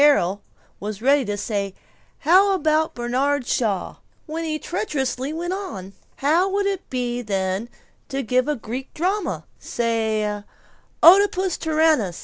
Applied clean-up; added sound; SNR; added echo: none; none; none; none.